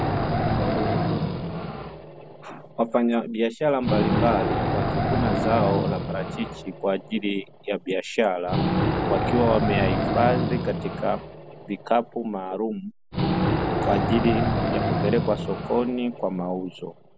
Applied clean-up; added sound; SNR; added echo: none; Wild animals; 0 dB; none.